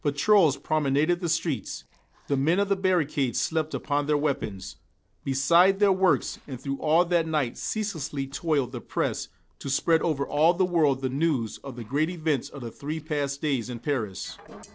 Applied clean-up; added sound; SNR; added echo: neural separator model SepFormer DNS4.